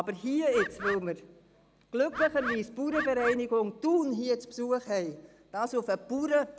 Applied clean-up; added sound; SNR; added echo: none; Bird; 6 dB; none.